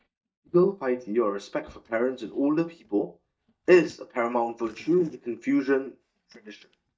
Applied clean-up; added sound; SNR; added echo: neural mask model DeepFilterNet 3.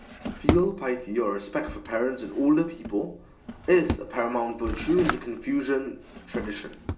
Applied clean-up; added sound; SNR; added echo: none; Drawer open or close; 7 dB; reverberation time 0.4 s.